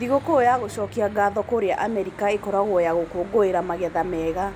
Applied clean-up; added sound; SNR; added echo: none; Church bell / Traffic noise, roadway noise; 18 dB; none.